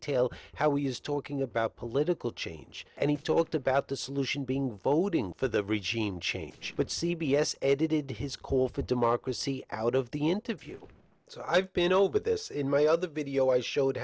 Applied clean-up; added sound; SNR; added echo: neural separator model SepFormer DNS4.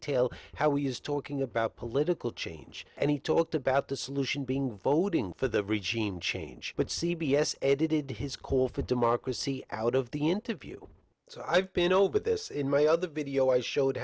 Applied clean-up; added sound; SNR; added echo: none; none; none; none.